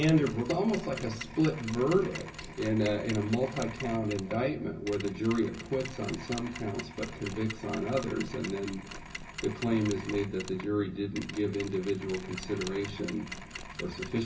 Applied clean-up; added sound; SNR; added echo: none; Mechanisms; 12 dB; reverberation time 0.4 s.